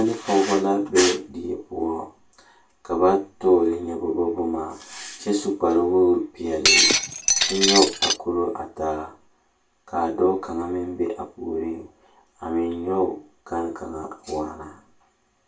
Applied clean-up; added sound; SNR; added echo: none; Shatter; -4 dB; reverberation time 0.2 s.